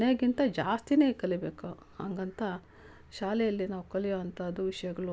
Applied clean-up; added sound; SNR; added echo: none; none; none; none.